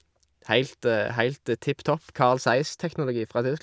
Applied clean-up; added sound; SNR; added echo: none; none; none; none.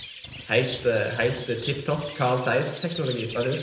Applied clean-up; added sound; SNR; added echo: none; Bird; 11 dB; reverberation time 0.8 s.